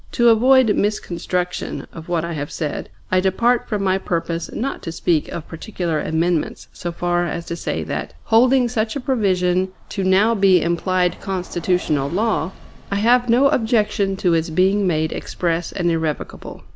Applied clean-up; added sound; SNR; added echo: none; Bus; 19 dB; none.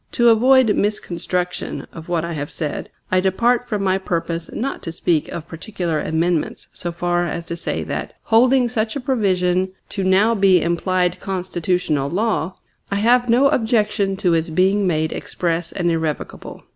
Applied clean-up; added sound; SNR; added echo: none; none; none; none.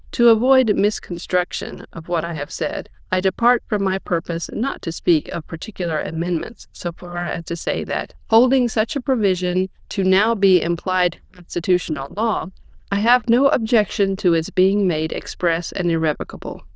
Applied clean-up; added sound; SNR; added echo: neural diffusion model UNIVERSE++.